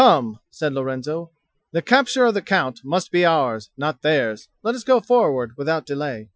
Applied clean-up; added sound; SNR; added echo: classical method Wiener filter.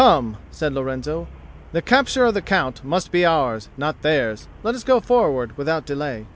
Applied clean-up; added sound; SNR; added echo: none; Traffic noise, roadway noise; 20 dB; none.